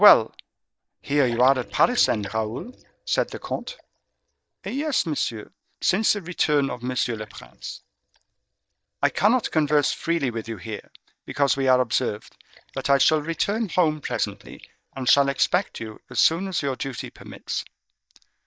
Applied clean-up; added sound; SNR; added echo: neural mask model DeepFilterNet 3.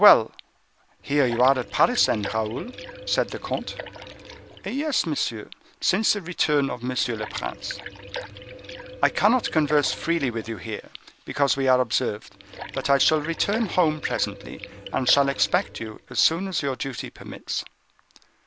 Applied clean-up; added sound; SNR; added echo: none; Liquid; 14 dB; none.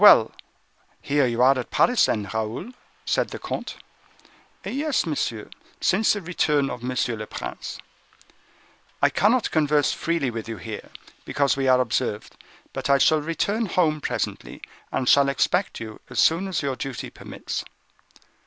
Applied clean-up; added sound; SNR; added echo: none; none; none; none.